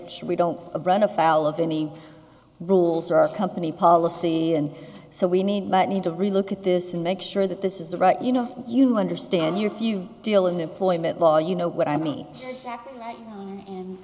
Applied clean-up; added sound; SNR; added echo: none; none; none; none.